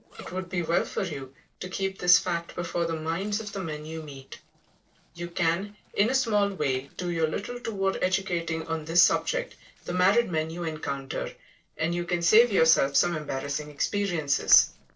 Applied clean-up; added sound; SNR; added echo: neural separator model SepFormer DNS4.